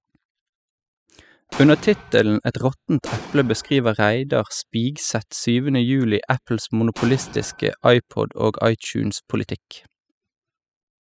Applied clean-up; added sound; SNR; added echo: classical method spectral subtraction.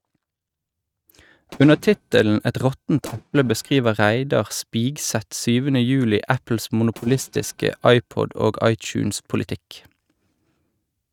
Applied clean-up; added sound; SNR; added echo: neural mask model RNNoise.